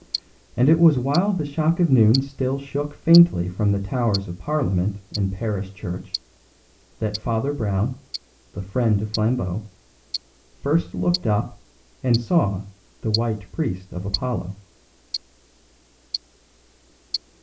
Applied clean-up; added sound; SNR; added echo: none; Tick-tock; 15 dB; reverberation time 0.3 s.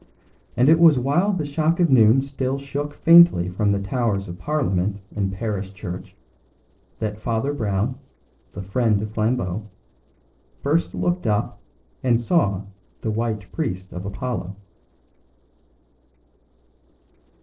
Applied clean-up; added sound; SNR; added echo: neural separator model SepFormer DNS4.